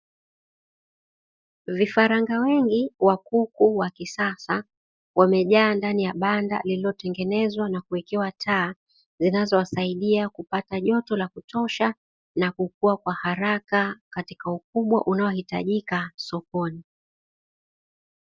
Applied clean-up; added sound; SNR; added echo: neural mask model Resemble Enhance denoiser.